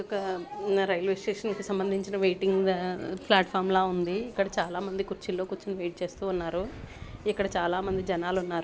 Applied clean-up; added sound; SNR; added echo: none; none; none; none.